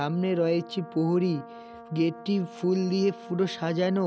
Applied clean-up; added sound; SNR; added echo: none; Brass instrument; 17 dB; none.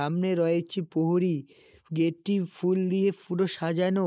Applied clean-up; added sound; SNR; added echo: neural mask model Resemble Enhance denoiser.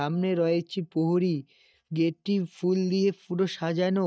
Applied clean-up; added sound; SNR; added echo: neural mask model DeepFilterNet 3.